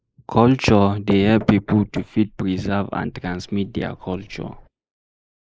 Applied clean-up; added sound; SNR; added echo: neural mask model Resemble Enhance denoiser.